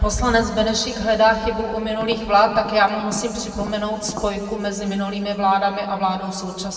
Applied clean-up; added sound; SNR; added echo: none; Tap; 16 dB; reverberation time 2.0 s.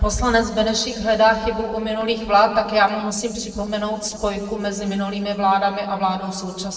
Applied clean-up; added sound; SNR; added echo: neural separator model SepFormer DNS4.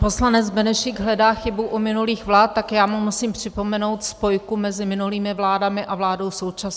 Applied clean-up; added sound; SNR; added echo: none; none; none; none.